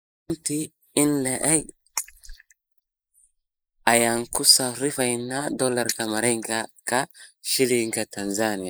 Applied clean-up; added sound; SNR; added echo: neural mask model Resemble Enhance denoiser.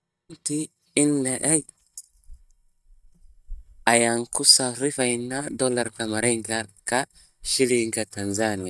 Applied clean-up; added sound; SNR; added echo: neural mask model DeepFilterNet 3.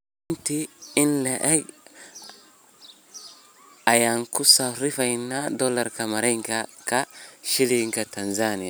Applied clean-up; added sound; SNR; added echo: none; none; none; none.